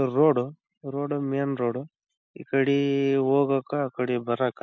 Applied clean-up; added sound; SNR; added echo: none; none; none; none.